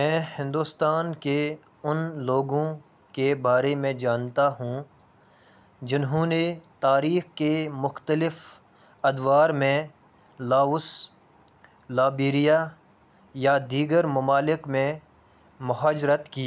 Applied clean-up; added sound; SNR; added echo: none; none; none; none.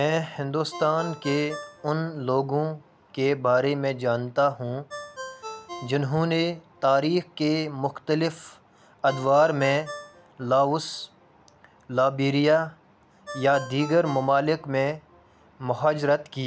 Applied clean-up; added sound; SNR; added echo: none; Ringtone; 18 dB; none.